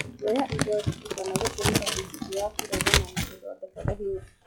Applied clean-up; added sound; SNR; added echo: classical method log-MMSE.